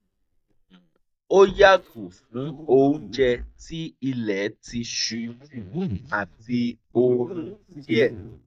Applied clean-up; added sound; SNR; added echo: neural mask model DeepFilterNet 3.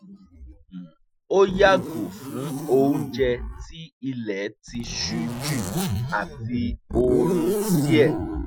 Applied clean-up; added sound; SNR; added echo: classical method Wiener filter.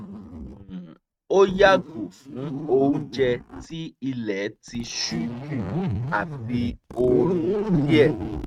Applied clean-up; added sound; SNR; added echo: neural mask model RNNoise.